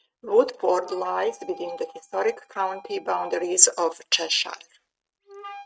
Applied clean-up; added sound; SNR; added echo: neural mask model RNNoise.